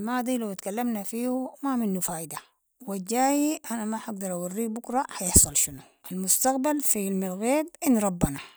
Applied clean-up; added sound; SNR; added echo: none; none; none; none.